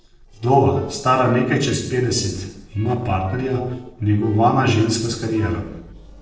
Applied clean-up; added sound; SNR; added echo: neural separator model SepFormer DNS4.